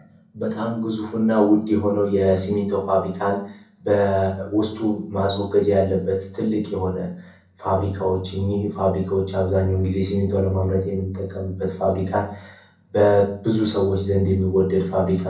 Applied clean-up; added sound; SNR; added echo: none; none; none; reverberation time 0.6 s.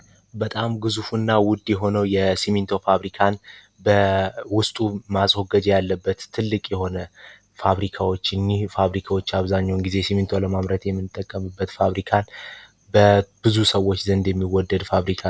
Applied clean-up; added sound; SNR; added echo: none; none; none; none.